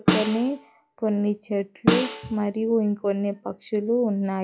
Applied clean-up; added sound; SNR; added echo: classical method log-MMSE.